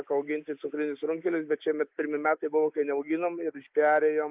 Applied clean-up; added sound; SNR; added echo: neural mask model Resemble Enhance denoiser.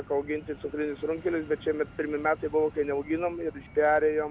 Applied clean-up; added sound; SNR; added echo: none; Fixed-wing aircraft, airplane; 19 dB; none.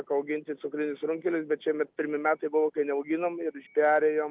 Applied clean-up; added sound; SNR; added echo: none; none; none; none.